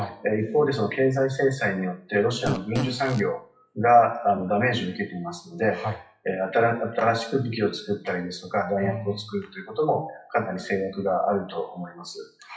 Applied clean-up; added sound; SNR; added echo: classical method WPE with log-MMSE.